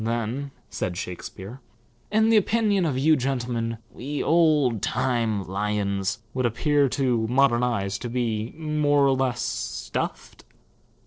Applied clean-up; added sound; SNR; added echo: neural separator model SepFormer DNS4.